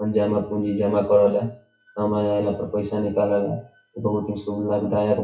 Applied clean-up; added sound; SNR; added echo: classical method WPE with log-MMSE.